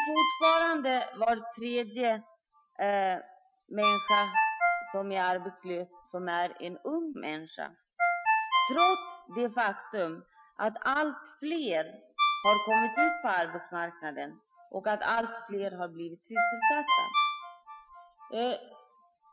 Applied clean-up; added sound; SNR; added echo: classical method Wiener filter.